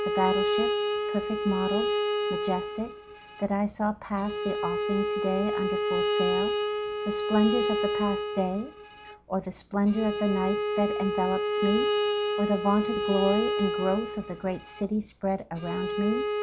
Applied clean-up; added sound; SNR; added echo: none; Bowed string instrument; 0 dB; none.